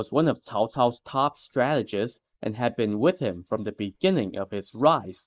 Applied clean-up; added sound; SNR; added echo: neural mask model Resemble Enhance denoiser.